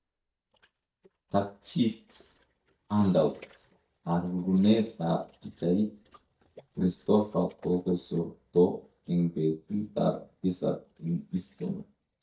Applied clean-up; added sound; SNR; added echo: neural mask model DeepFilterNet 3.